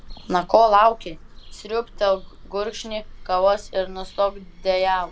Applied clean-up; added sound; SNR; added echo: none; Bird vocalization, bird call, bird song; 16 dB; none.